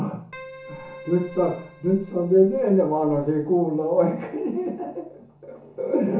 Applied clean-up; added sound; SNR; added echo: none; Keyboard (musical); 19 dB; reverberation time 0.7 s.